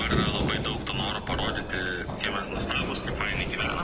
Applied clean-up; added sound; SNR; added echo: none; Run; 0 dB; none.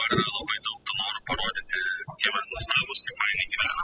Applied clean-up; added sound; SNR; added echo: classical method spectral subtraction.